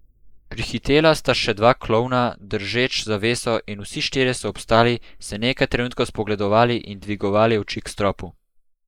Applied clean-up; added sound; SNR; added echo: neural mask model Resemble Enhance denoiser.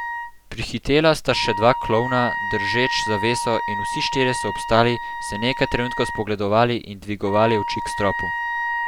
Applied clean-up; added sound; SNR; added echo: none; Wind instrument, woodwind instrument; 5 dB; none.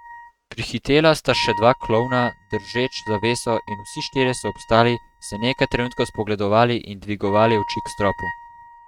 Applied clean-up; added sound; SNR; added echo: neural mask model RNNoise.